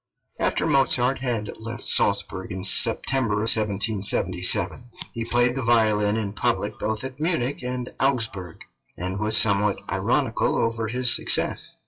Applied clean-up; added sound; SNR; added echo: classical method WPE with log-MMSE.